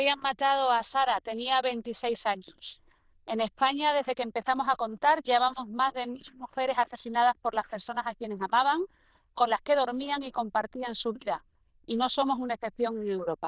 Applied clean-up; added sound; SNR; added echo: neural diffusion model UNIVERSE++.